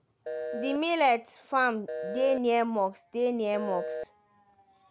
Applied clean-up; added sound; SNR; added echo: none; Telephone; 8 dB; none.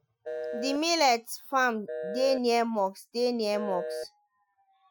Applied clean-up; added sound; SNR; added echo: classical method Wiener filter.